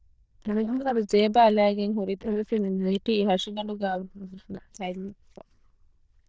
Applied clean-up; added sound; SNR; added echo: neural diffusion model UNIVERSE++.